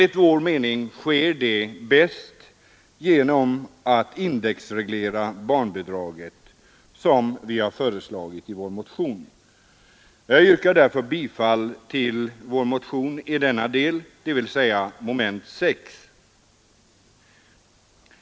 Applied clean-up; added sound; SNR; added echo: none; none; none; none.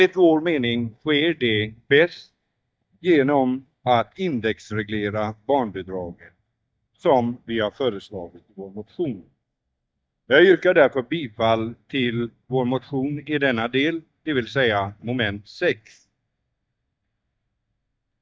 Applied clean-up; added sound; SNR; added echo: neural mask model DeepFilterNet 3.